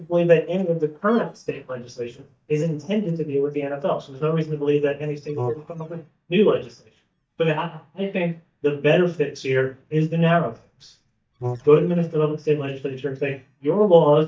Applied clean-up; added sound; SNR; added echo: neural mask model DeepFilterNet 3.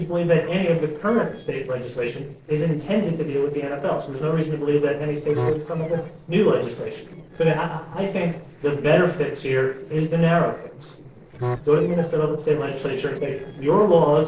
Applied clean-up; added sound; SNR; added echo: neural separator model SepFormer DNS4.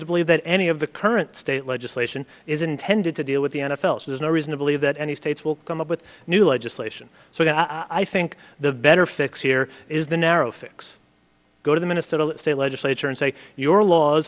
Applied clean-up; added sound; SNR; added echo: none; none; none; none.